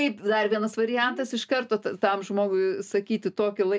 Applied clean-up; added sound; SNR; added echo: none; none; none; none.